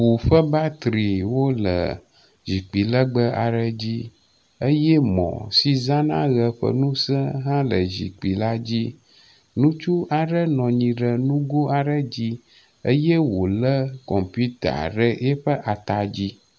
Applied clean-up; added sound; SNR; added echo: none; none; none; none.